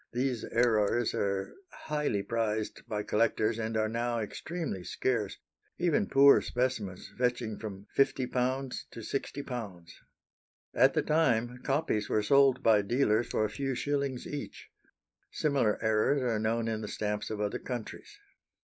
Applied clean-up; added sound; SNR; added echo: neural mask model Resemble Enhance denoiser.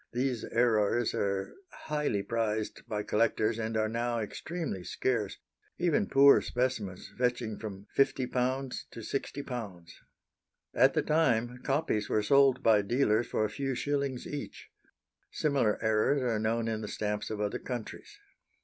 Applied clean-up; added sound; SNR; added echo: none; none; none; none.